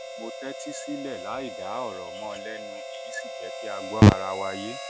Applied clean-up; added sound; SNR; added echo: none; Harmonica; 10 dB; none.